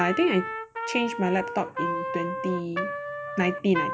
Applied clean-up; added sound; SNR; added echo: none; Trumpet; 5 dB; none.